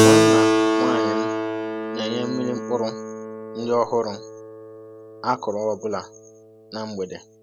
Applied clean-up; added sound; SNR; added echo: none; Keyboard (musical); -5 dB; none.